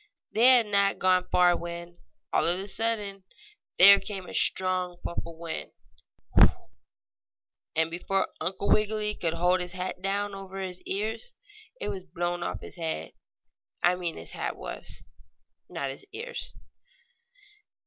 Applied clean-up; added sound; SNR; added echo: none; none; none; none.